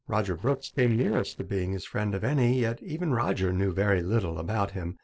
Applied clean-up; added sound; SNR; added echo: neural separator model SepFormer DNS4.